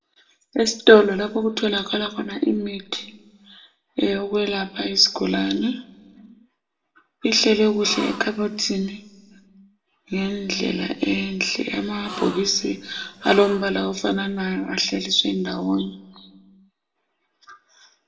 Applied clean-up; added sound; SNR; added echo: none; Gasp; 13 dB; reverberation time 1.7 s.